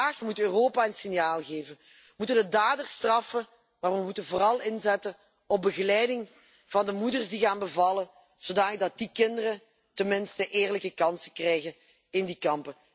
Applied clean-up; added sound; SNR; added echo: none; none; none; none.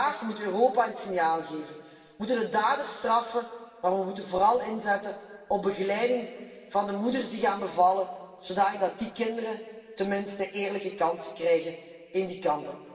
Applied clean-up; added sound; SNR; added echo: none; none; none; reverberation time 1.9 s.